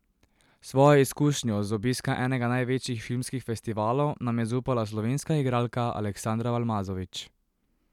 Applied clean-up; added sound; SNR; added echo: none; none; none; none.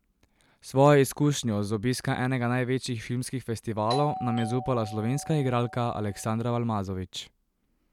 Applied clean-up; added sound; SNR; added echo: none; Doorbell; 11 dB; none.